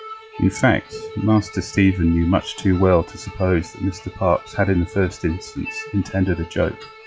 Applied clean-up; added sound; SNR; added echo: classical method log-MMSE.